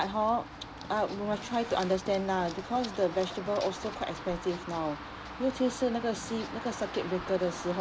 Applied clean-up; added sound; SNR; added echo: none; Run; 11 dB; none.